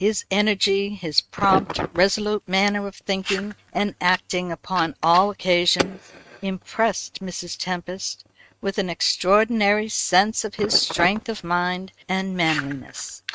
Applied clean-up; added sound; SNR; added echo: neural mask model RNNoise.